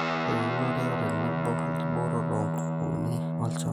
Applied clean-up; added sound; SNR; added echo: none; Guitar; -4 dB; none.